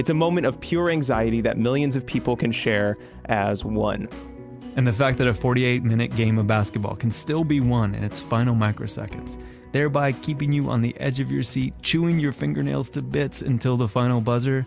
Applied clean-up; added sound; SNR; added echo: none; none; none; none.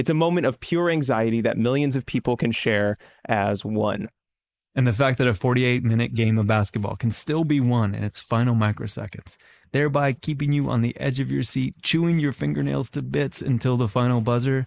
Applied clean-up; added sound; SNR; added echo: neural mask model Resemble Enhance denoiser.